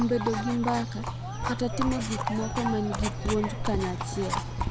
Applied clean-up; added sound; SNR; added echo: none; Livestock, farm animals, working animals + Writing; 1 dB; none.